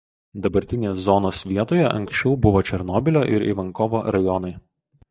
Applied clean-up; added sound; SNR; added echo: neural mask model DeepFilterNet 3.